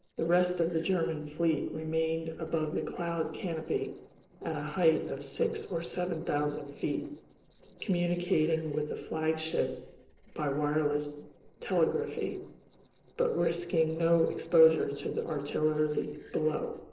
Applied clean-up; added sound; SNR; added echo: neural separator model SepFormer DNS4.